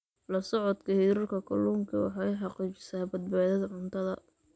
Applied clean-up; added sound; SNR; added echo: none; none; none; none.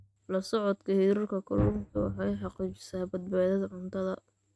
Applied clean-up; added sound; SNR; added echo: neural mask model RNNoise.